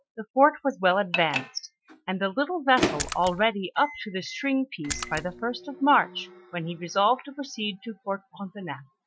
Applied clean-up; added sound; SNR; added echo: classical method Wiener filter.